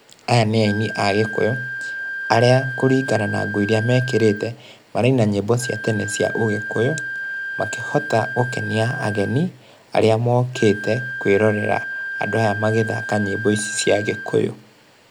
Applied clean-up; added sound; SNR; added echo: none; Wind instrument, woodwind instrument; 9 dB; none.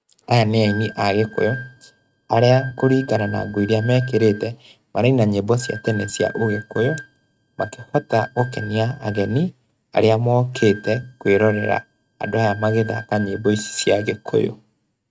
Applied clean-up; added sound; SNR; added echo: neural mask model RNNoise.